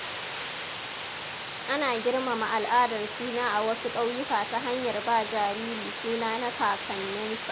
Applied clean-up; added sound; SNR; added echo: none; Water; 7 dB; none.